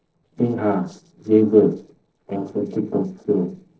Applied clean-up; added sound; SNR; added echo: neural separator model SepFormer DNS4.